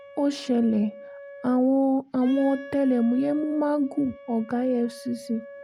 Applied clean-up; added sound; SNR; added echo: none; Wind instrument, woodwind instrument; 18 dB; none.